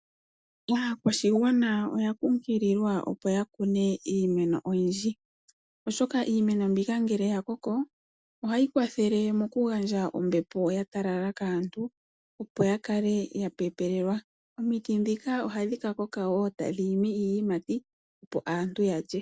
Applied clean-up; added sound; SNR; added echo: none; none; none; none.